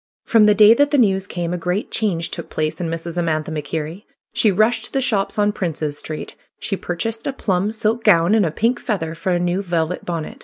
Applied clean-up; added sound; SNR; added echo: none; none; none; none.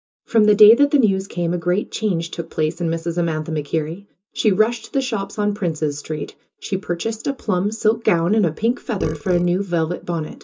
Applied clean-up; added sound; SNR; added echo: none; Burping, eructation; 13 dB; reverberation time 0.2 s.